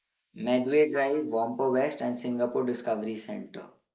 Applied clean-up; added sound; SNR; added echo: neural mask model Resemble Enhance denoiser.